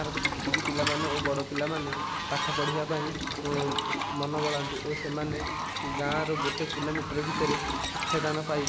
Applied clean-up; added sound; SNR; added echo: none; Fowl + Boiling; 0 dB; none.